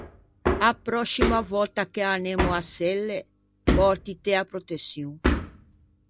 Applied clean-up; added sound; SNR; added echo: none; Hammer; 2 dB; none.